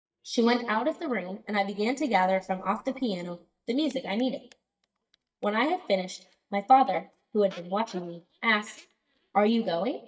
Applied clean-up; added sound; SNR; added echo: neural mask model DeepFilterNet 3.